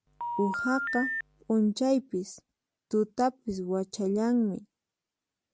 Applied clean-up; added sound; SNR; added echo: none; Telephone; 4 dB; none.